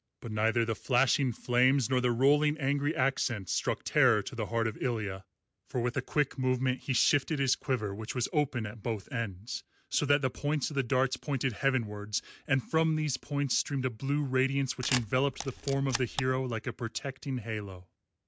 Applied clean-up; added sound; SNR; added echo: none; Camera; 8 dB; none.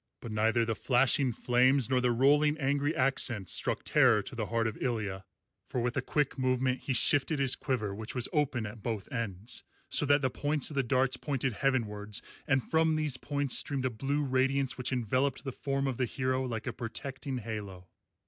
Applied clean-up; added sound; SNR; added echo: none; none; none; none.